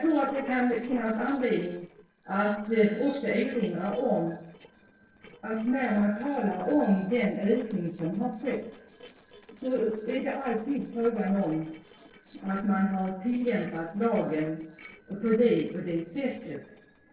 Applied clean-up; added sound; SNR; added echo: neural separator model SepFormer DNS4.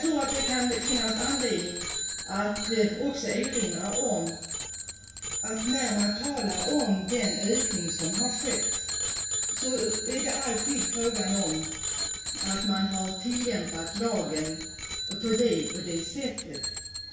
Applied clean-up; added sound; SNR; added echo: none; Bicycle bell; 2 dB; reverberation time 0.6 s.